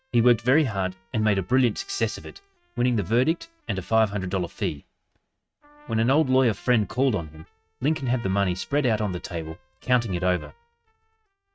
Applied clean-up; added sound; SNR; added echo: neural mask model RNNoise.